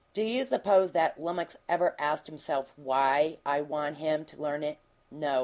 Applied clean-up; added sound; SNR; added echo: none; none; none; none.